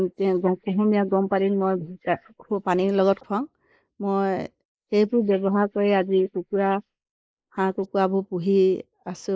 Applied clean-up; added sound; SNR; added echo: neural mask model Resemble Enhance denoiser.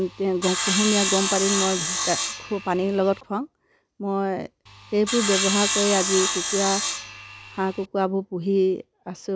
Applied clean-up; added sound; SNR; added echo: none; Sawing; 2 dB; none.